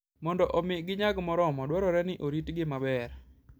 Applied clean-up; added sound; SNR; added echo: none; none; none; none.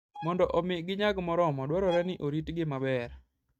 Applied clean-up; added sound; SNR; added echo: neural mask model RNNoise.